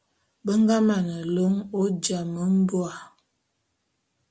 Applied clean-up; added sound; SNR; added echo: none; none; none; none.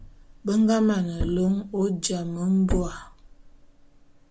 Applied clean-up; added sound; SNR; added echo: none; Thump, thud; 10 dB; none.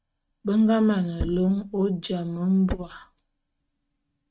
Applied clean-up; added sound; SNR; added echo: neural mask model RNNoise.